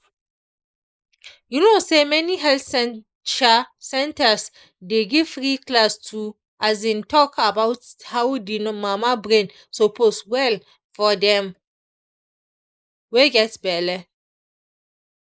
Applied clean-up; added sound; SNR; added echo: neural mask model Resemble Enhance denoiser.